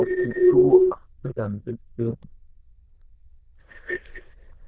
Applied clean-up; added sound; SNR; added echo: neural diffusion model UNIVERSE++.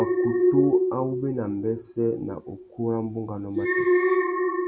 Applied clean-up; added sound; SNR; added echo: none; Alarm; -3 dB; none.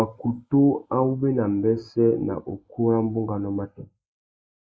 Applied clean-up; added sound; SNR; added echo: neural mask model Resemble Enhance denoiser.